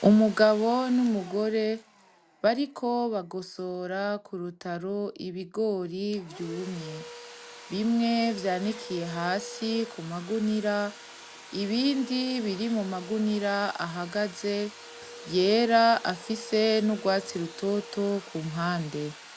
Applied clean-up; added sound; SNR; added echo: none; Domestic sounds, home sounds; 18 dB; none.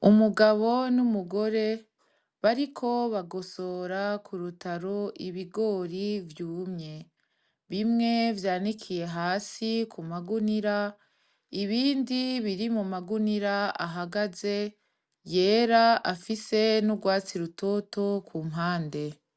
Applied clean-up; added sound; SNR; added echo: none; none; none; none.